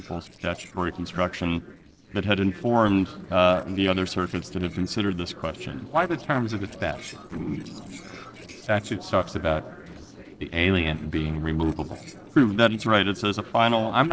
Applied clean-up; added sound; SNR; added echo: neural separator model SepFormer DNS4.